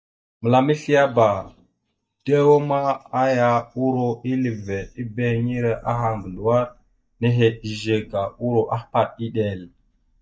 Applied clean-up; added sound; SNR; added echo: neural mask model DeepFilterNet 3.